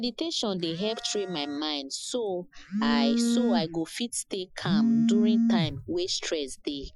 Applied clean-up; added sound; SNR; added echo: classical method Wiener filter.